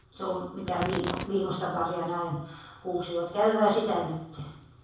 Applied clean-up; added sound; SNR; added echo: none; Tearing; 13 dB; reverberation time 0.7 s.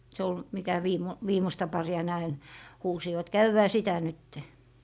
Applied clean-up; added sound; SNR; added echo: none; none; none; none.